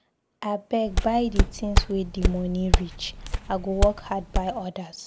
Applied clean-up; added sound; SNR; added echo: none; Walk, footsteps; -3 dB; none.